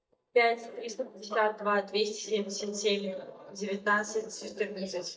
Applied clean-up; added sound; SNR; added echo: neural mask model DeepFilterNet 3.